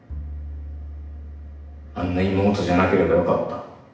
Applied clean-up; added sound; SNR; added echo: none; Bowed string instrument; 13 dB; reverberation time 0.8 s.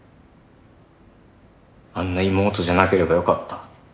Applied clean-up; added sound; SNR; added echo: none; none; none; none.